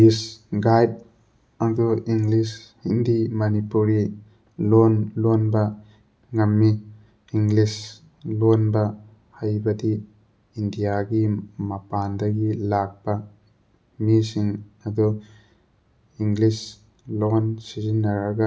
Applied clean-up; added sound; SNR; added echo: none; none; none; none.